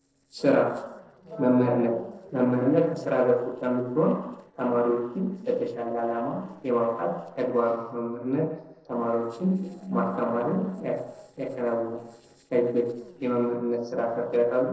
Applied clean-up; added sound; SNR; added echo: neural separator model SepFormer DNS4.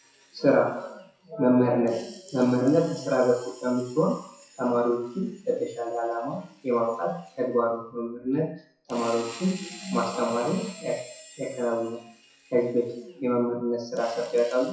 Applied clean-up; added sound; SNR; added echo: classical method WPE with log-MMSE.